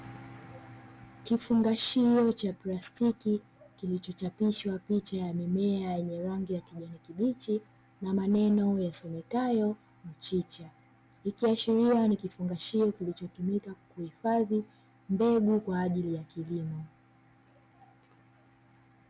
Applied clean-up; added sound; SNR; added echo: none; none; none; none.